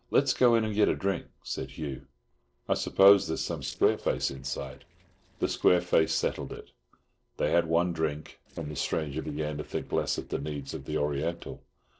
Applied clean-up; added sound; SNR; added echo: neural separator model SepFormer DNS4.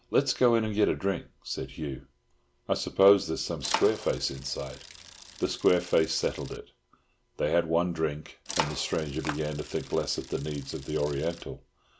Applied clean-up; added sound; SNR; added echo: none; Clapping + Bicycle; 11 dB; none.